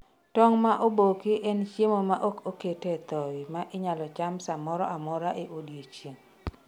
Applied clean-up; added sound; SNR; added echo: none; none; none; none.